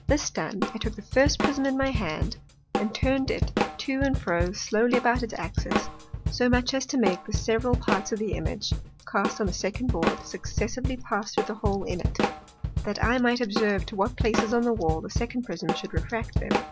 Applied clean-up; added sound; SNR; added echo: none; Drum kit; 2 dB; none.